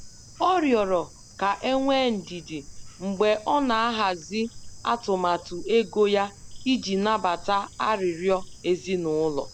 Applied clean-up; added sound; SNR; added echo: none; Bird / Insect; 17 dB; none.